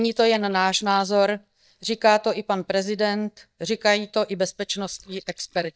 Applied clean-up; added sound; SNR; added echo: neural mask model DeepFilterNet 3.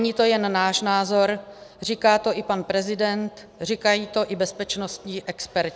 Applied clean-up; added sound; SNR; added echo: none; none; none; none.